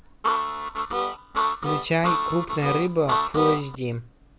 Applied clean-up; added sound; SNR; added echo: none; Harmonica; -1 dB; none.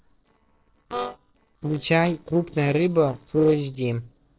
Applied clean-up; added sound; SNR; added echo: neural separator model SepFormer DNS4.